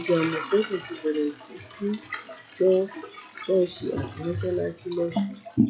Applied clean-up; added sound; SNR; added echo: classical method log-MMSE.